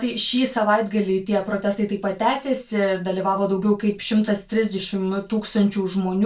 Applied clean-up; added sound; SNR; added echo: none; none; none; reverberation time 0.2 s.